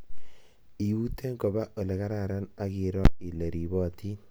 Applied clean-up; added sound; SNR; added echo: none; none; none; none.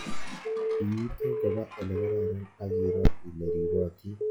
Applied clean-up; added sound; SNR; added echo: classical method log-MMSE.